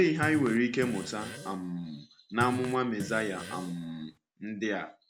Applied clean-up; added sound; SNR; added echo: none; Fart; 11 dB; none.